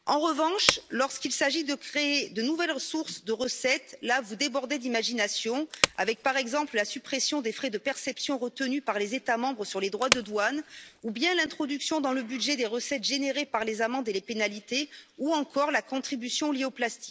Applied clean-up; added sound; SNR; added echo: none; Wood; 5 dB; none.